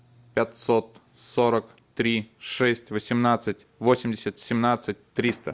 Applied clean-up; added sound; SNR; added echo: none; none; none; none.